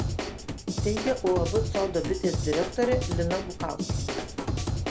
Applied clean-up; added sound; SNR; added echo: none; Drum / Drum kit; 1 dB; none.